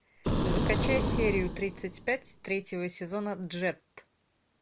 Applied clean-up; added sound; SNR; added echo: none; Boom; -3 dB; none.